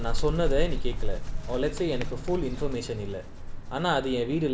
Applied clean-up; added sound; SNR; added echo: none; Bird; -1 dB; none.